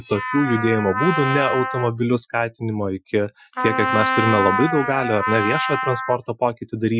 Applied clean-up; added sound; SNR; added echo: classical method Wiener filter.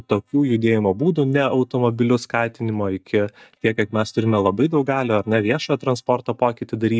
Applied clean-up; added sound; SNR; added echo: neural mask model DeepFilterNet 3.